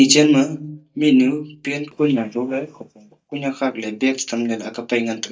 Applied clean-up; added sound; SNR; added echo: neural mask model DeepFilterNet 3.